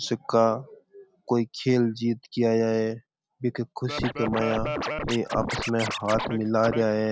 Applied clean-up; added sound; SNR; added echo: none; Scratching (performance technique); 5 dB; none.